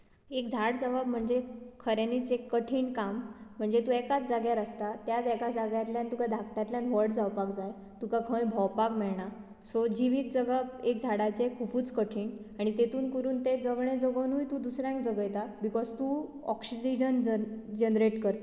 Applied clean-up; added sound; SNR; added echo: none; none; none; none.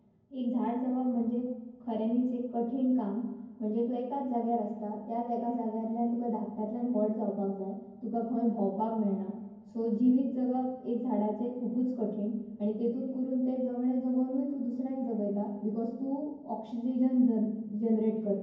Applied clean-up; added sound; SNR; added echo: none; none; none; reverberation time 0.9 s.